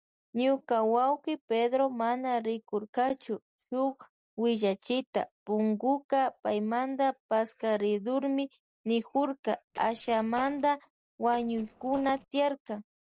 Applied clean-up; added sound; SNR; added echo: neural separator model SepFormer DNS4.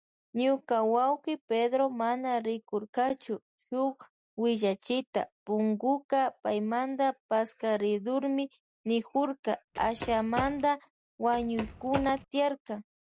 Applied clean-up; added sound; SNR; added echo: none; Run; 10 dB; none.